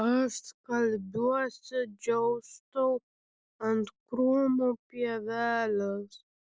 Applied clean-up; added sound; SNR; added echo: none; none; none; none.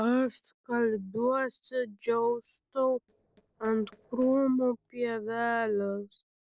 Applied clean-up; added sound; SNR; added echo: neural separator model SepFormer DNS4.